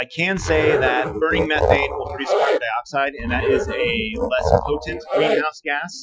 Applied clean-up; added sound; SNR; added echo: classical method Wiener filter.